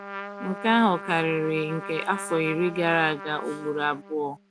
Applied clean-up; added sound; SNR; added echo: none; Trumpet; 12 dB; none.